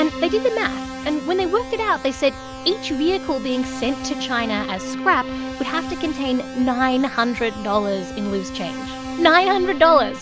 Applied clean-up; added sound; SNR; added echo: none; Keyboard (musical); 9 dB; none.